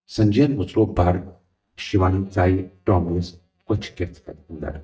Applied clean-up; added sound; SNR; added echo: neural mask model DeepFilterNet 3.